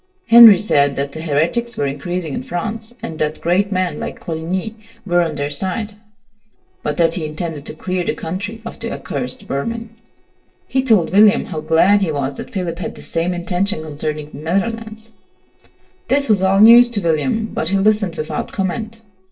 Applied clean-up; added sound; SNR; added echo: neural separator model SepFormer DNS4.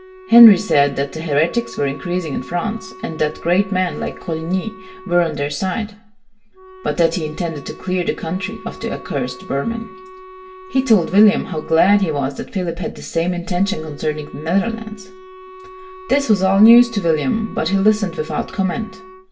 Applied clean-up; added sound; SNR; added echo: none; Wind instrument, woodwind instrument; 19 dB; reverberation time 0.1 s.